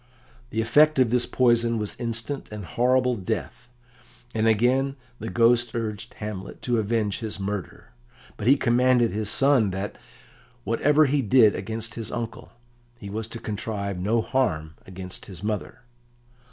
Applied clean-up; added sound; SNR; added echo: none; none; none; none.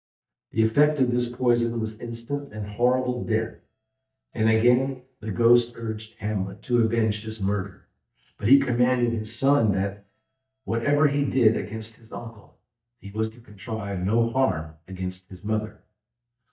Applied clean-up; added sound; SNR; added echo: neural mask model DeepFilterNet 3.